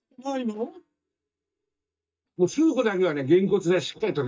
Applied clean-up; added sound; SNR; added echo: neural mask model DeepFilterNet 3.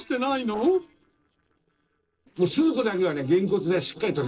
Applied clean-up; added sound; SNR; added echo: neural separator model SepFormer DNS4.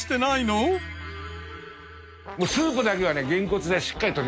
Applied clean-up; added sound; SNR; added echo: none; none; none; none.